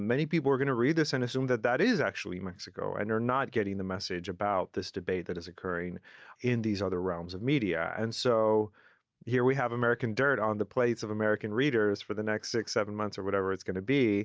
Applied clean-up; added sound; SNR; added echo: none; none; none; none.